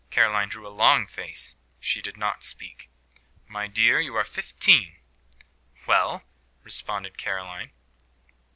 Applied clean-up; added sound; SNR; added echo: none; none; none; none.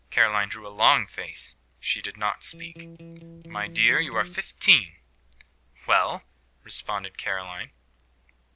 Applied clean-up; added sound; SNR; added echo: none; Electric guitar; 15 dB; none.